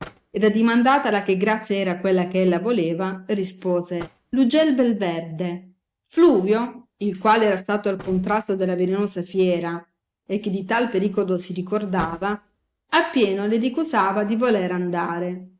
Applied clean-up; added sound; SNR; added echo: neural mask model RNNoise.